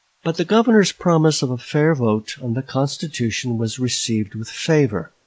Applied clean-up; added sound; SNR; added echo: neural mask model Resemble Enhance denoiser.